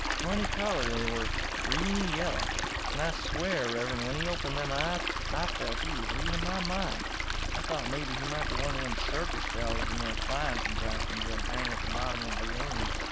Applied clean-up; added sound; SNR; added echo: none; Purr + Stream; -4 dB; none.